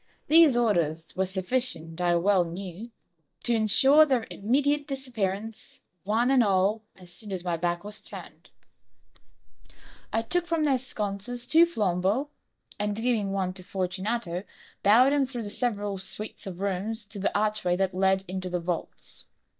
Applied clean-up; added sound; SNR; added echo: neural mask model DeepFilterNet 3.